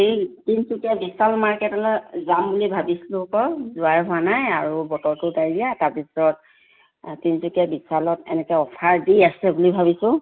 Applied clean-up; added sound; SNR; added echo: none; none; none; none.